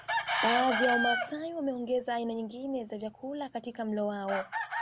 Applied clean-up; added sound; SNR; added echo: none; Chicken, rooster; 3 dB; none.